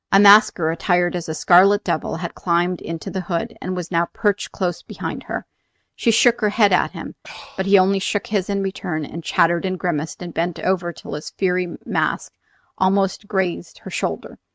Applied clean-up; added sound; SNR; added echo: neural mask model RNNoise.